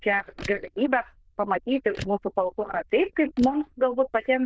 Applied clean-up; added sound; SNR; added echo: neural diffusion model UNIVERSE++.